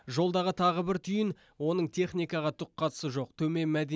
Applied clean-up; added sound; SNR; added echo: none; none; none; none.